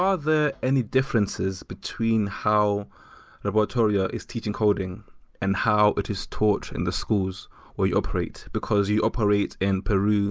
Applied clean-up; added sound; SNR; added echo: none; none; none; none.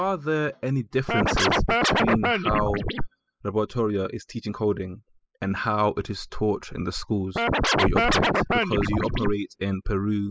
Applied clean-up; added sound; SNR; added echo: classical method spectral subtraction.